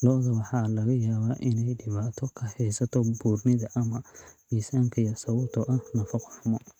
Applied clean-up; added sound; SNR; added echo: neural mask model RNNoise.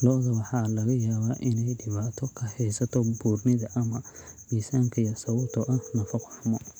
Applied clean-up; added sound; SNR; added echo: none; Telephone; 17 dB; none.